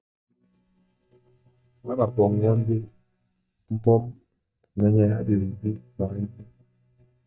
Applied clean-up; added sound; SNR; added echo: neural mask model DeepFilterNet 3.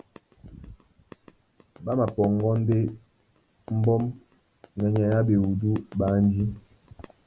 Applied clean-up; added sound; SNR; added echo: none; none; none; none.